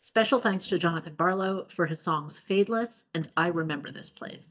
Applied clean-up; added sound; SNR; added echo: neural mask model DeepFilterNet 3.